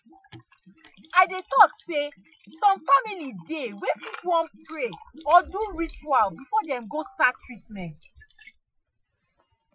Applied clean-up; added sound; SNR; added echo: classical method Wiener filter.